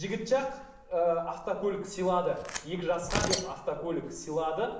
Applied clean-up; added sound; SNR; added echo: none; Tearing; 9 dB; reverberation time 0.9 s.